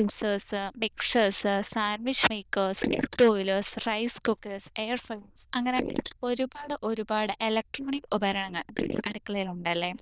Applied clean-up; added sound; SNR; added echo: neural diffusion model UNIVERSE++.